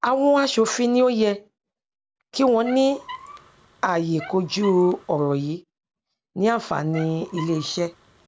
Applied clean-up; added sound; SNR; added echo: none; Squeak; 18 dB; none.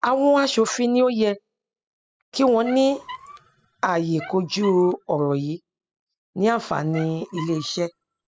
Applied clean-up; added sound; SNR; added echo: classical method spectral subtraction.